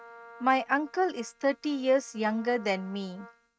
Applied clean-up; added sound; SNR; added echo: neural mask model RNNoise.